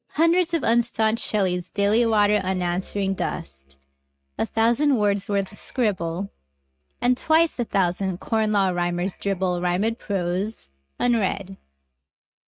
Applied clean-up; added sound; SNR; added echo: neural mask model RNNoise.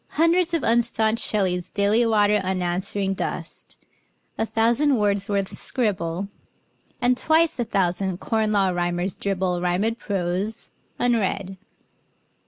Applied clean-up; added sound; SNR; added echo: none; none; none; none.